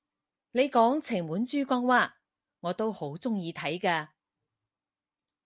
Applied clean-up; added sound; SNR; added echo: none; none; none; none.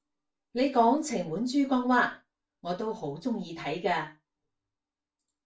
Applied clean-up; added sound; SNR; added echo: none; none; none; reverberation time 0.3 s.